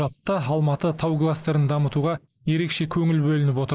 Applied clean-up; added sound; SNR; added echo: neural mask model Resemble Enhance denoiser.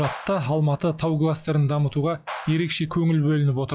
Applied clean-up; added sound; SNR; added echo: classical method log-MMSE.